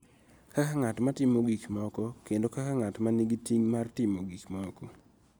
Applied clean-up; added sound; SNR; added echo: none; none; none; none.